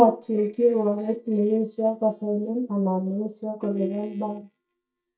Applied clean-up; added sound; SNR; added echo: neural mask model DeepFilterNet 3.